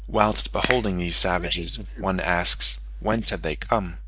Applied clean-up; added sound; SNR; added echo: neural mask model DeepFilterNet 3.